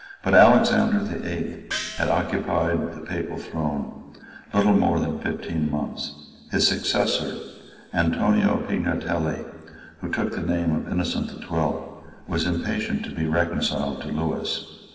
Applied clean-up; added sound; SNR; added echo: none; Gong; 10 dB; reverberation time 2.1 s.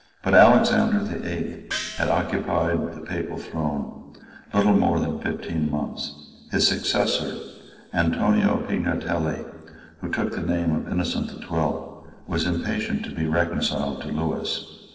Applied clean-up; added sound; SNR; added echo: neural separator model SepFormer DNS4.